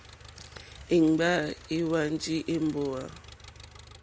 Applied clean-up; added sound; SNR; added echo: none; Engine; 20 dB; none.